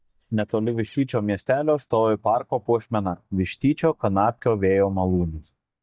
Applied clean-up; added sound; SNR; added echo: neural mask model DeepFilterNet 3.